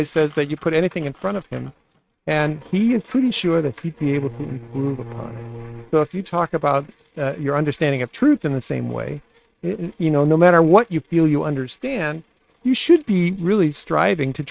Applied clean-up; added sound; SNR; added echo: neural mask model RNNoise.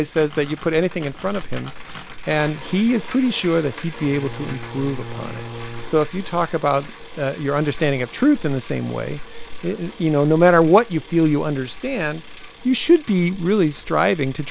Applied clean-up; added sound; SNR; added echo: none; Bowed string instrument + Bicycle; 14 dB; none.